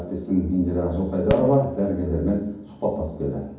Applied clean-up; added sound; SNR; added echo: none; Fireworks; 13 dB; reverberation time 1.2 s.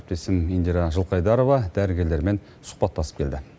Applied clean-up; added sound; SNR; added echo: none; none; none; none.